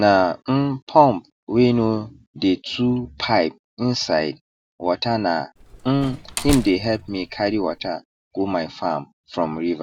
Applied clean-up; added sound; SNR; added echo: none; Slam; 10 dB; none.